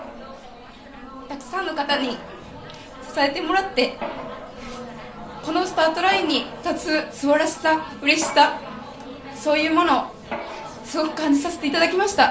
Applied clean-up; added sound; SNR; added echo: none; Mechanisms; 16 dB; reverberation time 0.4 s.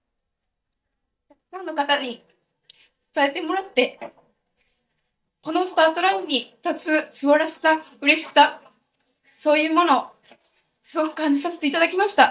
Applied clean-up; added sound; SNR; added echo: neural mask model DeepFilterNet 3.